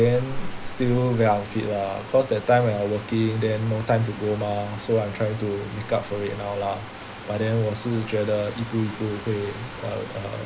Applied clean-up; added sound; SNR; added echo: none; Bathtub (filling or washing); 12 dB; none.